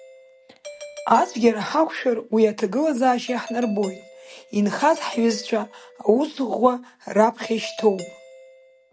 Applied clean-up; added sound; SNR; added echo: none; Doorbell; 19 dB; none.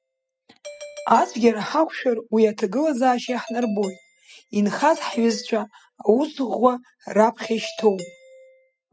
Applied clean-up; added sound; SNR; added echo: classical method spectral subtraction.